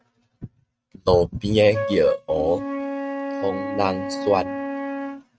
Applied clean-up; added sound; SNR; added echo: neural mask model RNNoise.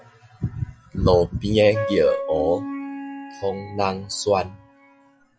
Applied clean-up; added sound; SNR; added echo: classical method log-MMSE.